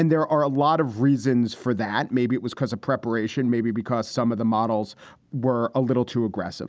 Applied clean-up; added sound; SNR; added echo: none; none; none; none.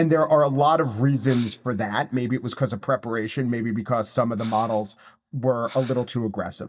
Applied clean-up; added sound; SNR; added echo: neural mask model DeepFilterNet 3.